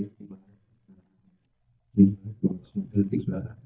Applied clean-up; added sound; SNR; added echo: neural mask model DeepFilterNet 3.